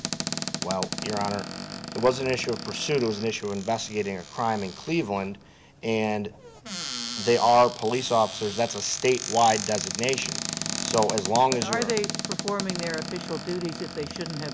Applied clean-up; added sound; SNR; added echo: none; Cupboard open or close; 7 dB; none.